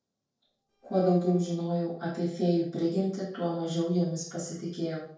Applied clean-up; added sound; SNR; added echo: neural separator model SepFormer DNS4.